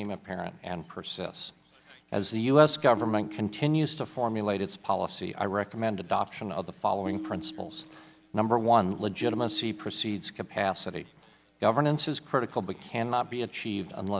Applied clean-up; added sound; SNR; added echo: none; Tabla; 13 dB; none.